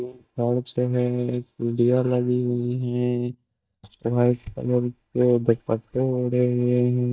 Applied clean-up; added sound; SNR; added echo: neural mask model DeepFilterNet 3.